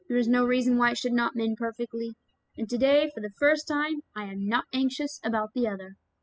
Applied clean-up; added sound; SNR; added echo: classical method spectral subtraction.